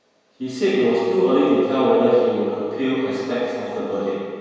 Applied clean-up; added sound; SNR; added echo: none; none; none; reverberation time 1.9 s.